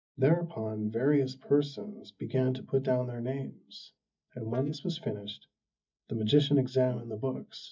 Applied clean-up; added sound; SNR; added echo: neural mask model DeepFilterNet 3.